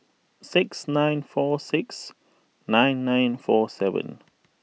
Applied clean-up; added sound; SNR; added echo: none; none; none; none.